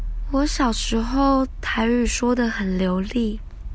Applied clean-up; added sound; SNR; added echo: none; none; none; none.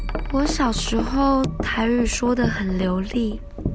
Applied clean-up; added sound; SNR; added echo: none; Wind chime; 9 dB; none.